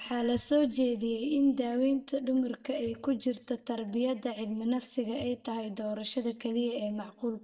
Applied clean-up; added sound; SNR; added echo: neural mask model DeepFilterNet 3.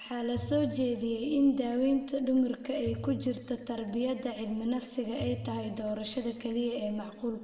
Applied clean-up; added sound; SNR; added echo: none; Bowed string instrument; 14 dB; reverberation time 1.3 s.